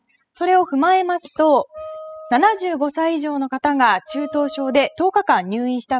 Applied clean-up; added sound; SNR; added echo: classical method spectral subtraction.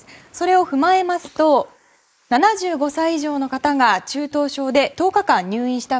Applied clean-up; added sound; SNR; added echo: neural mask model Resemble Enhance denoiser.